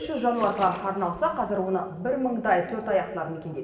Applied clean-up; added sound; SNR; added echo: none; Splash, splatter; 15 dB; reverberation time 1.1 s.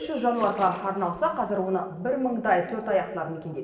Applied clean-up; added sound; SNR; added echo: neural separator model SepFormer DNS4.